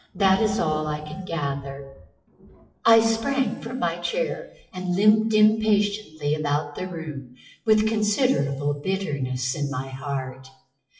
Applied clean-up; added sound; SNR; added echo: classical method WPE with log-MMSE.